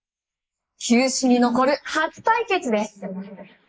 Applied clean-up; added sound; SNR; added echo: neural mask model Resemble Enhance denoiser.